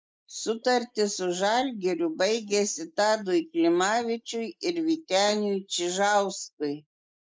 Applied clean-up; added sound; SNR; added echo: neural mask model Resemble Enhance denoiser.